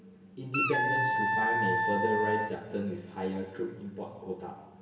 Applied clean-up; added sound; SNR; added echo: none; Wind instrument, woodwind instrument; -5 dB; reverberation time 1.4 s.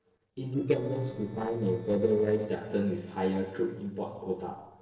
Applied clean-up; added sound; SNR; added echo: neural separator model SepFormer DNS4.